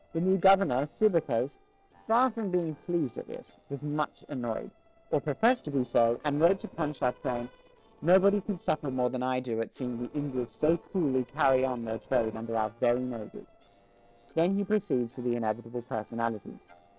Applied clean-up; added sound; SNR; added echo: neural separator model SepFormer DNS4.